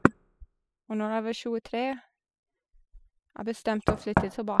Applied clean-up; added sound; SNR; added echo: classical method spectral subtraction.